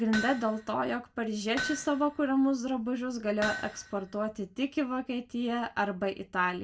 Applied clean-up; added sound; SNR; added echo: none; Hammer; 10 dB; reverberation time 0.2 s.